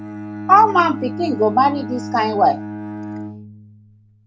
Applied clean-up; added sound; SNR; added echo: none; Bowed string instrument; 10 dB; none.